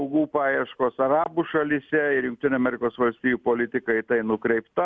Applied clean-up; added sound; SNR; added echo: none; none; none; none.